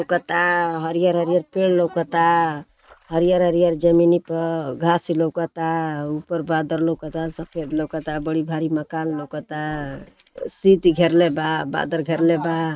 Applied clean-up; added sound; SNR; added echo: neural mask model RNNoise.